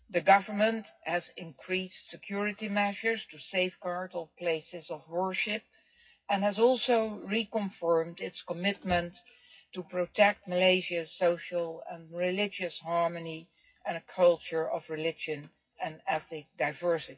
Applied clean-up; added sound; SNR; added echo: classical method WPE with log-MMSE.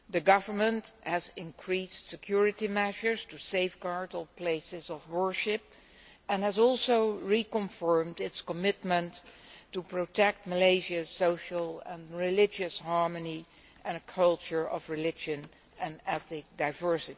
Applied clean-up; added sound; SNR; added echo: none; none; none; none.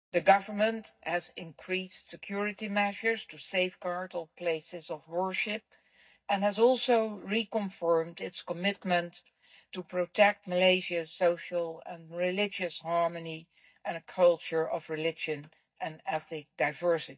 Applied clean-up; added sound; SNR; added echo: neural mask model DeepFilterNet 3.